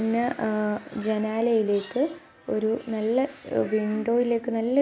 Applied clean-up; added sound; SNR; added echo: none; none; none; none.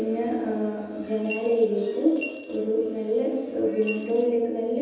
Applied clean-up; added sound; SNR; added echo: none; Coin (dropping) / Glass; 15 dB; reverberation time 1.1 s.